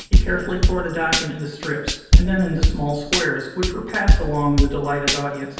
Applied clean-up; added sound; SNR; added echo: none; Tambourine / Drum / Drum kit; -4 dB; reverberation time 0.9 s.